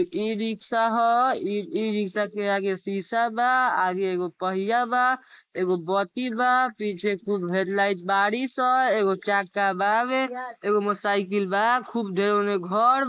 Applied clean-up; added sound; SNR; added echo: neural mask model Resemble Enhance denoiser.